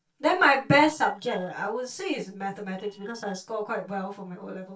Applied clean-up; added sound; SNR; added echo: neural separator model SepFormer DNS4.